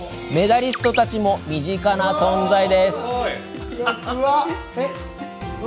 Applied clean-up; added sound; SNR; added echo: none; none; none; none.